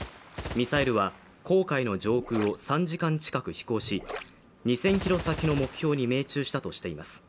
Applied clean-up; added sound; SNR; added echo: none; Gurgling + Gunshot, gunfire; 13 dB; none.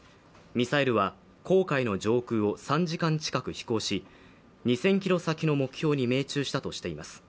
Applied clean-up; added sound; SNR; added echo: none; none; none; none.